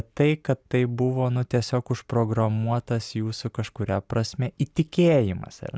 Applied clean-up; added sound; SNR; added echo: none; none; none; none.